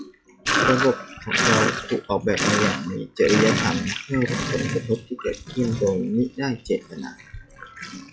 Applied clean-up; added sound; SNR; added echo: classical method log-MMSE.